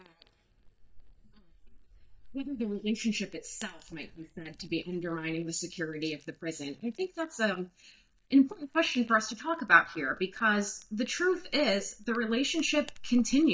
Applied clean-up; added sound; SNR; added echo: neural mask model DeepFilterNet 3.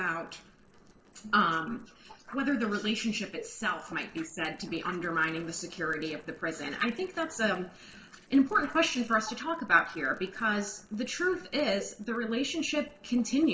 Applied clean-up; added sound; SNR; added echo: neural separator model SepFormer DNS4.